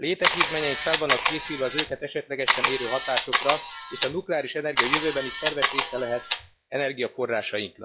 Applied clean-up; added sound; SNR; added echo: classical method log-MMSE.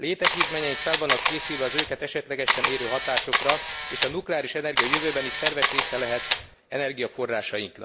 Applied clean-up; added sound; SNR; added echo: none; Camera; -2 dB; none.